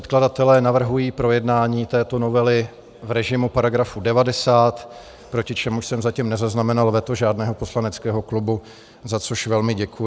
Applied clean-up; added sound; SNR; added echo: none; none; none; none.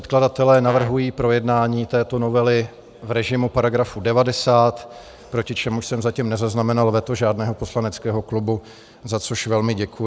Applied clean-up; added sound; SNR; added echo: none; Brass instrument; 16 dB; none.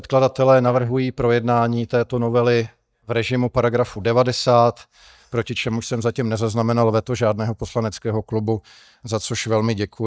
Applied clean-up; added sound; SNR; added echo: neural mask model DeepFilterNet 3.